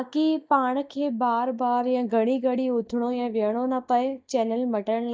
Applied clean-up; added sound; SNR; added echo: neural mask model DeepFilterNet 3.